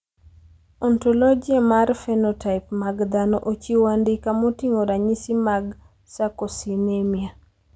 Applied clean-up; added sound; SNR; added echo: none; none; none; none.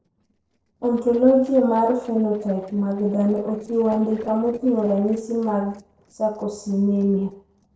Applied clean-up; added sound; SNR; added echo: neural separator model SepFormer DNS4.